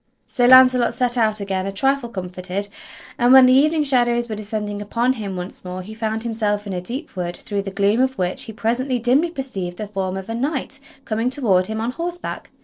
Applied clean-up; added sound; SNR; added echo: neural separator model SepFormer DNS4.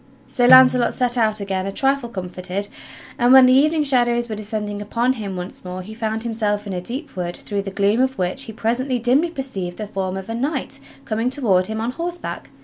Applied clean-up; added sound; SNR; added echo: none; Snare drum; 10 dB; none.